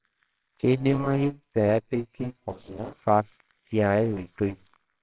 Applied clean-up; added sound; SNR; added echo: neural separator model SepFormer WHAMR!.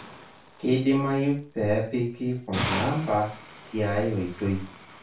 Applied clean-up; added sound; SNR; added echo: none; Hiss; 11 dB; reverberation time 0.3 s.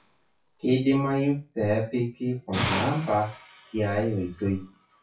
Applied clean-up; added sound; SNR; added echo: classical method WPE with log-MMSE.